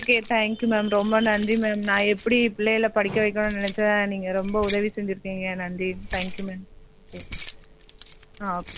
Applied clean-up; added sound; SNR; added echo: none; Keys jangling; 9 dB; none.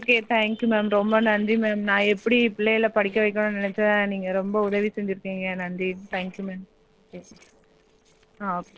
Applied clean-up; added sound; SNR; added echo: neural separator model SepFormer DNS4.